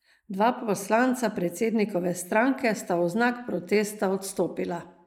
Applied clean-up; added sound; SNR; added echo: neural mask model Resemble Enhance denoiser.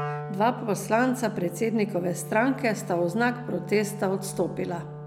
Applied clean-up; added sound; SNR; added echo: none; Wind instrument, woodwind instrument; 10 dB; none.